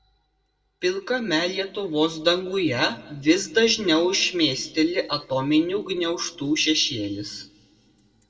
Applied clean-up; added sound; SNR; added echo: none; none; none; reverberation time 1.1 s.